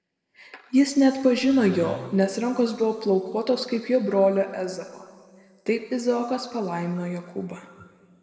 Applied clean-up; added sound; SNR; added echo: none; Wood; 18 dB; reverberation time 1.9 s.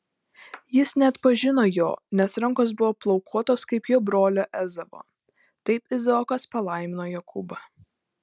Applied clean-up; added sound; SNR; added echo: none; none; none; none.